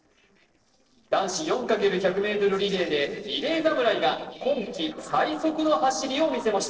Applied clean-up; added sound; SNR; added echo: neural separator model SepFormer DNS4.